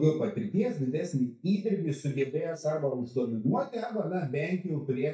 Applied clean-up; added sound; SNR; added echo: neural mask model DeepFilterNet 3.